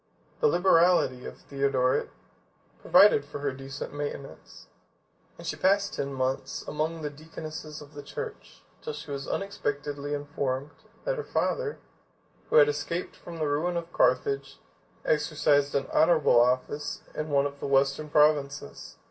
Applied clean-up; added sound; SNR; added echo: none; none; none; reverberation time 0.1 s.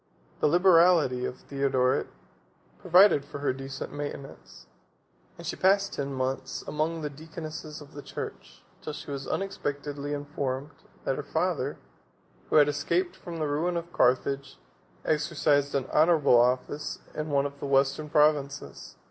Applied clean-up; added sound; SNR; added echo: none; none; none; none.